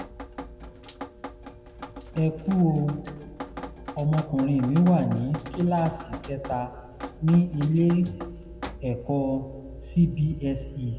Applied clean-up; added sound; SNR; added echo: none; Drip; 13 dB; reverberation time 1.6 s.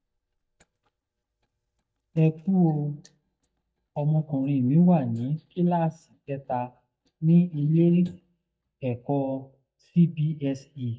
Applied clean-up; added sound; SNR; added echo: neural mask model DeepFilterNet 3.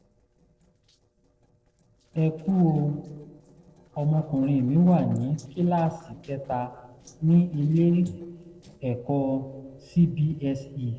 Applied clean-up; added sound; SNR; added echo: neural separator model SepFormer DNS4.